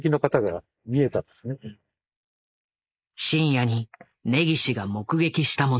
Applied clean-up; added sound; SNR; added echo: neural mask model Resemble Enhance denoiser.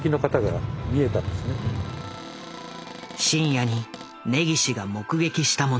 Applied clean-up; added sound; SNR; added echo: none; Cupboard open or close; 17 dB; none.